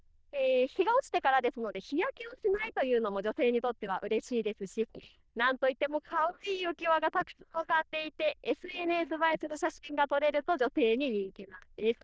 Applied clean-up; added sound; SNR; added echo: neural diffusion model UNIVERSE++.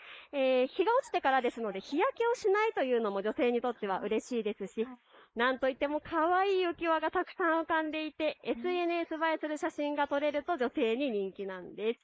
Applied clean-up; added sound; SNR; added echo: neural mask model Resemble Enhance denoiser.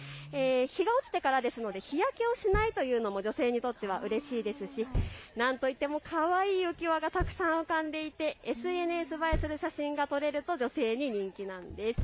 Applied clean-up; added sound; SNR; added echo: none; Thump, thud; 11 dB; none.